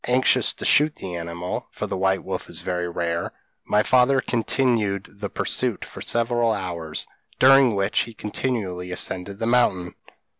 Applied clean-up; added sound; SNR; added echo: none; none; none; none.